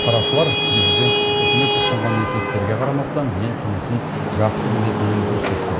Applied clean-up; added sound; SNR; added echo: none; Traffic noise, roadway noise / Vehicle horn, car horn, honking; -2 dB; reverberation time 1.0 s.